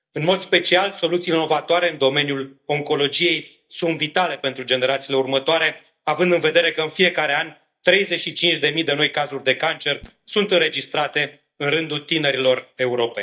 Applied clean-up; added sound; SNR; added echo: neural mask model DeepFilterNet 3.